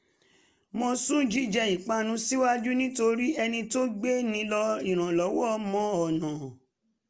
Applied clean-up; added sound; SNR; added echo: none; none; none; none.